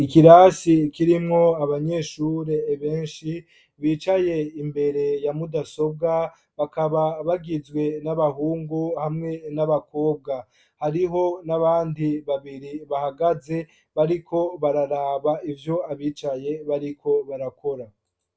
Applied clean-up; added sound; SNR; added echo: none; none; none; none.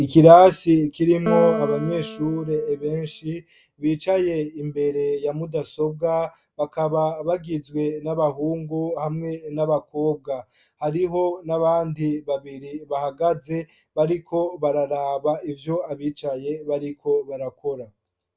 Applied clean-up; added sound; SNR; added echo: none; Piano; 9 dB; none.